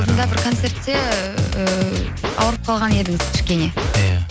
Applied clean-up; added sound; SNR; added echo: none; Scratching (performance technique); 4 dB; none.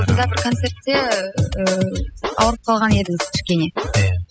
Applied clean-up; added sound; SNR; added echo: classical method spectral subtraction.